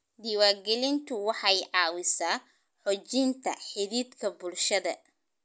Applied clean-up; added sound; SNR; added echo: none; none; none; none.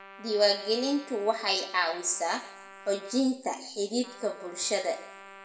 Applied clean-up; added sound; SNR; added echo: none; Trumpet; 19 dB; reverberation time 0.6 s.